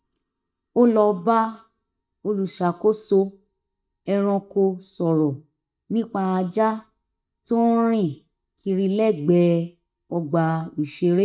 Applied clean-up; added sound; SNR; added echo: neural mask model DeepFilterNet 3.